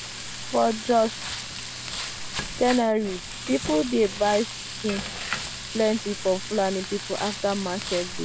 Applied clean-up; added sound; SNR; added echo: none; Frying (food); 7 dB; none.